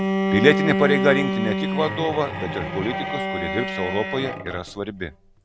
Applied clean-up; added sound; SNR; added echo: none; Bowed string instrument; 1 dB; none.